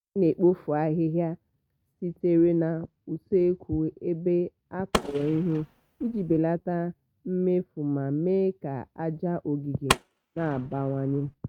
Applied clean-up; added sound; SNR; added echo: neural mask model RNNoise.